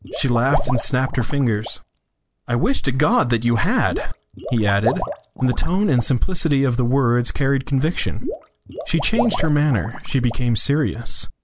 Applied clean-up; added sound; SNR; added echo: none; Water / Liquid; 13 dB; none.